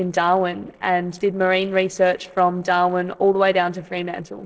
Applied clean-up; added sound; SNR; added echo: neural separator model SepFormer DNS4.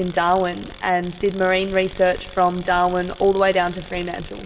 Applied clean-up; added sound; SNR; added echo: none; Tools; 15 dB; reverberation time 1.9 s.